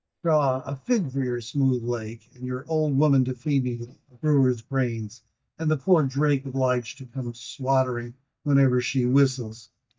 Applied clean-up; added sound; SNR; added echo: neural mask model DeepFilterNet 3.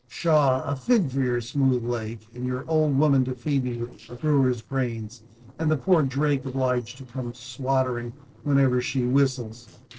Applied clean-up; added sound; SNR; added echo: neural separator model SepFormer DNS4.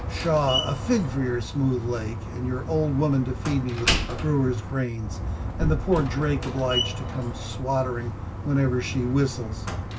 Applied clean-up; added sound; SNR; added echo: none; Slam; 4 dB; reverberation time 0.4 s.